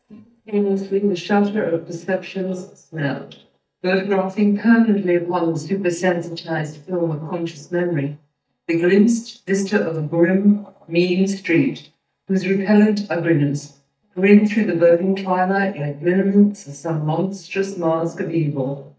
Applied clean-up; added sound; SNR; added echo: neural mask model DeepFilterNet 3.